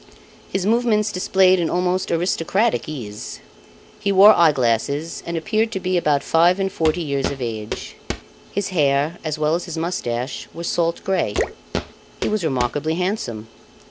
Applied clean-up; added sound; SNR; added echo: none; Walk, footsteps + Drip / Splash, splatter; 8 dB; none.